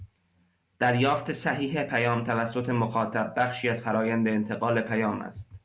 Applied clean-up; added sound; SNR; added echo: none; none; none; none.